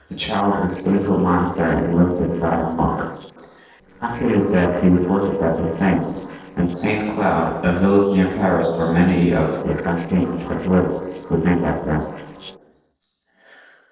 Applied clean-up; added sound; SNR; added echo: neural separator model SepFormer DNS4.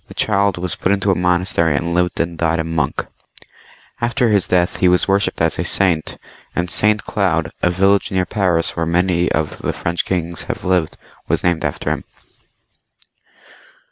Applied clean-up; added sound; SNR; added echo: none; none; none; none.